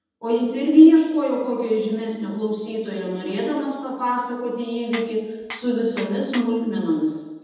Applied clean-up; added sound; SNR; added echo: none; Tools; 16 dB; reverberation time 1.1 s.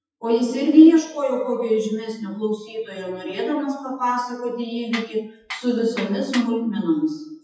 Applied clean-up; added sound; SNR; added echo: classical method WPE with log-MMSE.